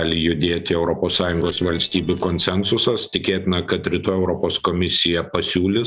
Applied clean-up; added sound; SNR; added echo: neural separator model SepFormer DNS4.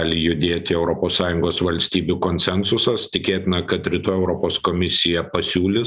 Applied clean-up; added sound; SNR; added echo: none; none; none; none.